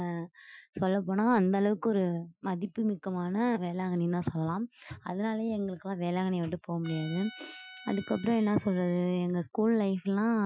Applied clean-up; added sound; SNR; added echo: classical method Wiener filter.